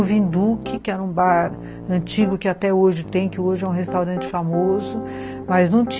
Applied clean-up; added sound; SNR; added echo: none; Piano; 12 dB; none.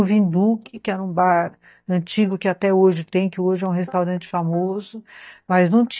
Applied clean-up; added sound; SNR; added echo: neural mask model DeepFilterNet 3.